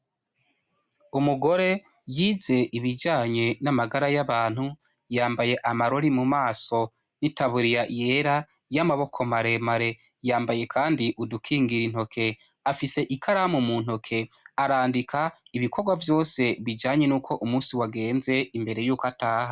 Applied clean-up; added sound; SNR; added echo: none; none; none; none.